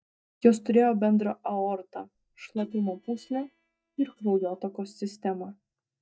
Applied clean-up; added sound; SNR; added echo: neural mask model DeepFilterNet 3.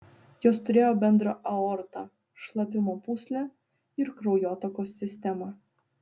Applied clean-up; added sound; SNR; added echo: none; none; none; none.